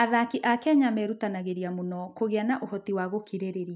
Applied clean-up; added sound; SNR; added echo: none; none; none; none.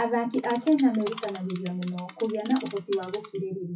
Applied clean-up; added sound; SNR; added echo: classical method WPE with log-MMSE.